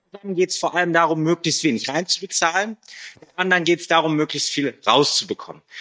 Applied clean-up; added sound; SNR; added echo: neural mask model DeepFilterNet 3.